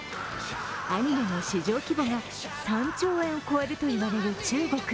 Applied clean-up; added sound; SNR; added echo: none; Waves, surf; 17 dB; none.